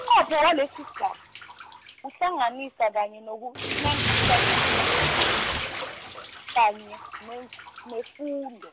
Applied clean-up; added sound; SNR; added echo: none; Bathtub (filling or washing); 2 dB; none.